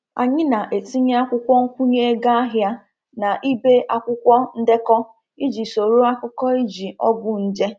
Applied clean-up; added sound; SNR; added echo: none; none; none; none.